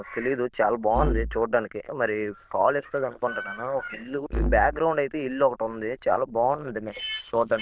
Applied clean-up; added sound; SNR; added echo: neural diffusion model UNIVERSE++.